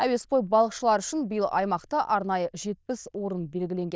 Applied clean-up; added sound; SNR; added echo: neural diffusion model UNIVERSE++.